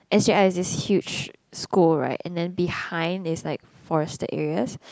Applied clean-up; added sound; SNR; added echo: none; none; none; none.